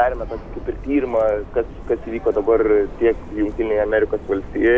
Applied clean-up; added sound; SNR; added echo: none; Subway, metro, underground; 13 dB; none.